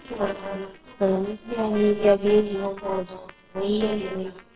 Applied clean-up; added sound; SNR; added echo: neural separator model SepFormer WHAMR!.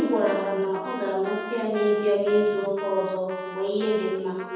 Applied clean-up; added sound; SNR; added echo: none; Trumpet; 13 dB; reverberation time 1.1 s.